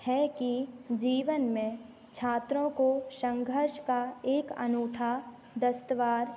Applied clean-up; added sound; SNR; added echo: none; none; none; none.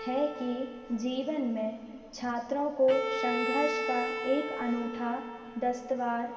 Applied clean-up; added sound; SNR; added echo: none; Bowed string instrument; 6 dB; reverberation time 2.7 s.